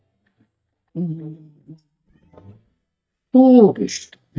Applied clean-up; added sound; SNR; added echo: neural mask model DeepFilterNet 3.